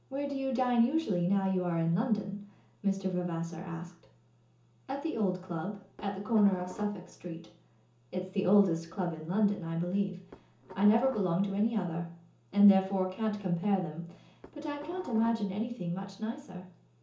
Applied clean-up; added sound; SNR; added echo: none; Dishes, pots, and pans; 18 dB; reverberation time 0.6 s.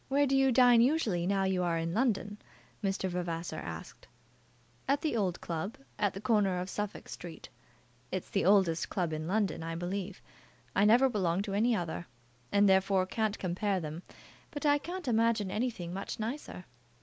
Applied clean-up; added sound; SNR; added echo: none; none; none; none.